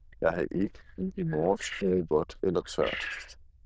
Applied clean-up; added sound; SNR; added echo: neural diffusion model UNIVERSE++.